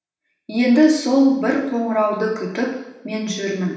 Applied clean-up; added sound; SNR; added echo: none; none; none; reverberation time 0.9 s.